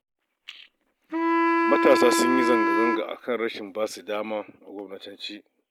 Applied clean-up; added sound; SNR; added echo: none; Wind instrument, woodwind instrument; -3 dB; none.